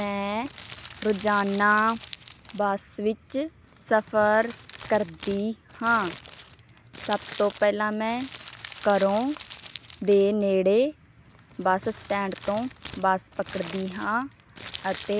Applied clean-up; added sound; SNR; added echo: none; Crumpling, crinkling; 18 dB; none.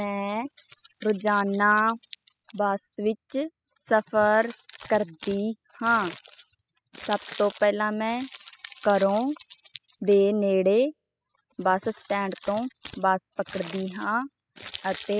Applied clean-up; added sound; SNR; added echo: classical method spectral subtraction.